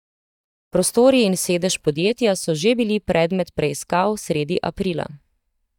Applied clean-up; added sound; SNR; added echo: neural mask model DeepFilterNet 3.